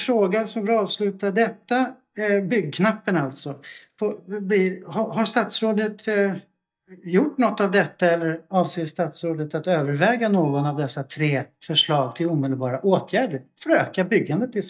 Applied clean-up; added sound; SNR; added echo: neural mask model DeepFilterNet 3.